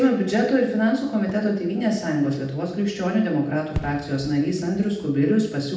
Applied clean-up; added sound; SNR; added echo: none; Fireworks; 18 dB; reverberation time 0.8 s.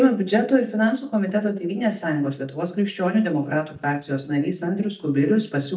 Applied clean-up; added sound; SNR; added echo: neural mask model DeepFilterNet 3.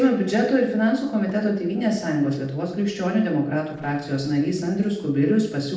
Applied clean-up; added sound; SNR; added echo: neural separator model SepFormer DNS4.